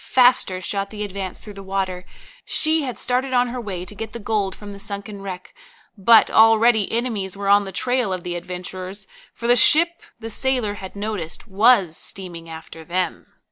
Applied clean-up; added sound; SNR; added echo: none; Wind; 11 dB; none.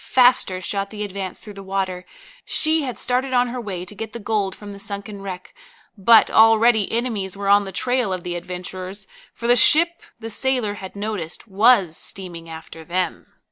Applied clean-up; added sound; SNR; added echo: none; none; none; none.